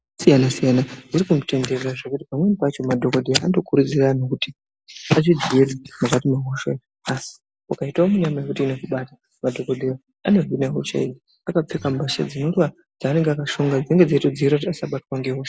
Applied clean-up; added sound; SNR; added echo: none; Acoustic guitar; 18 dB; none.